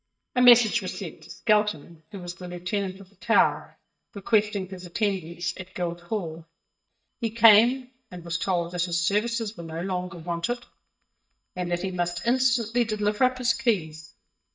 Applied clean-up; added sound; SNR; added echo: neural mask model DeepFilterNet 3.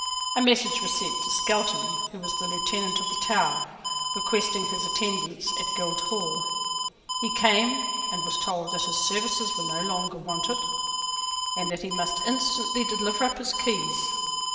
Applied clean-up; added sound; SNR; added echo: none; Alarm; 0 dB; reverberation time 1.7 s.